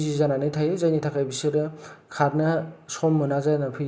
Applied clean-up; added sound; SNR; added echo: none; none; none; none.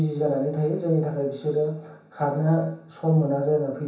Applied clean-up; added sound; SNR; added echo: none; none; none; reverberation time 0.7 s.